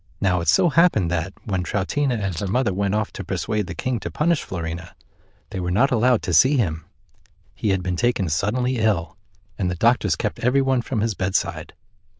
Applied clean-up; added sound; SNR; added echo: neural diffusion model UNIVERSE++.